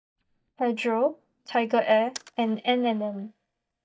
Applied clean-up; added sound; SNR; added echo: neural mask model DeepFilterNet 3.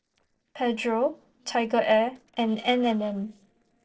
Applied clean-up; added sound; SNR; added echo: neural separator model SepFormer DNS4.